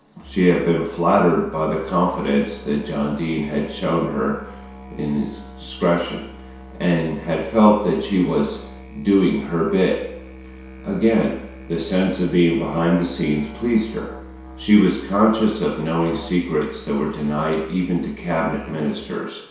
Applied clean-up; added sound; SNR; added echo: none; Musical instrument; 18 dB; reverberation time 0.7 s.